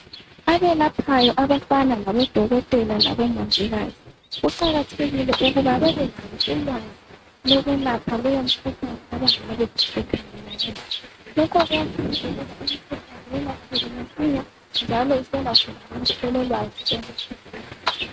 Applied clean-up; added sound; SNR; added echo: neural mask model RNNoise.